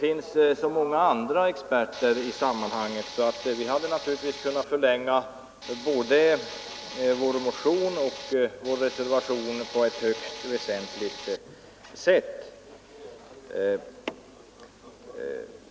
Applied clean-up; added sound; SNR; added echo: none; Tools; 13 dB; none.